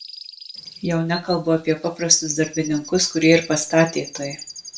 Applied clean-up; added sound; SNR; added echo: none; Chirp, tweet; 16 dB; reverberation time 0.2 s.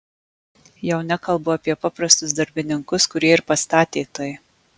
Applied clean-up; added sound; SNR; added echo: none; none; none; none.